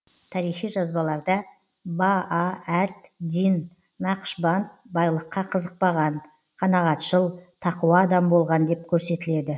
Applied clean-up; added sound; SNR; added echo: none; none; none; none.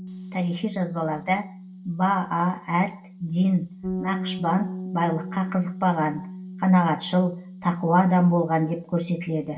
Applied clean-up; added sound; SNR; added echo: none; Bass guitar; 12 dB; reverberation time 0.2 s.